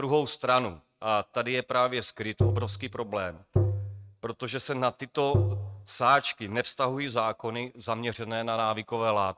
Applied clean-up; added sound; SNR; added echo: neural mask model RNNoise.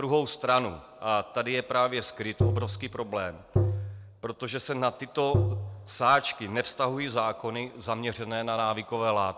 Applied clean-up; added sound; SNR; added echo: none; Tap; -1 dB; none.